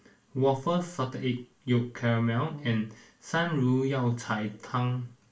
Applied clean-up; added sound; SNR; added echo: none; Brass instrument; 19 dB; reverberation time 0.3 s.